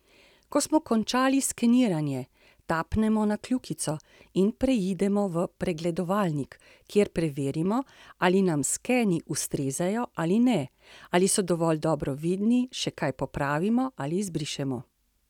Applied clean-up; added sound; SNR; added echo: none; none; none; none.